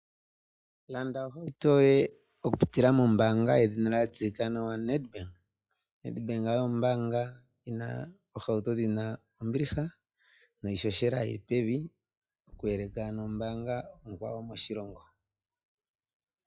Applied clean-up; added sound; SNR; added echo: classical method log-MMSE.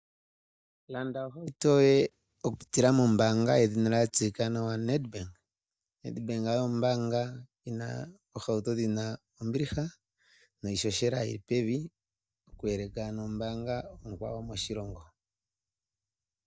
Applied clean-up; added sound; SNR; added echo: neural mask model DeepFilterNet 3.